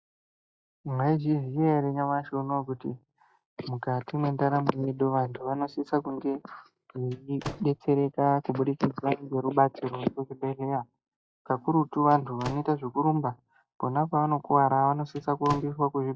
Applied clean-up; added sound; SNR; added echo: classical method log-MMSE.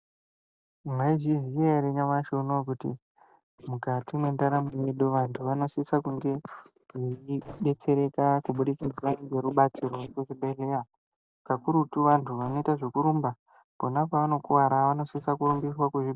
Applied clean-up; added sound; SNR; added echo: neural separator model SepFormer DNS4.